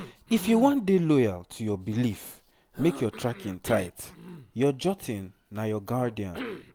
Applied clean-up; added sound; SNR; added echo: none; Cough; 16 dB; none.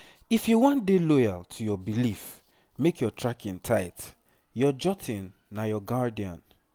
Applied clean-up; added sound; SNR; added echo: none; none; none; none.